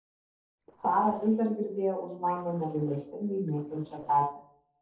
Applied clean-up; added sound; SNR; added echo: neural separator model SepFormer DNS4.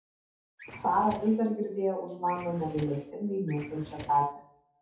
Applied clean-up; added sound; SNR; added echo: none; Drawer open or close; 17 dB; reverberation time 0.5 s.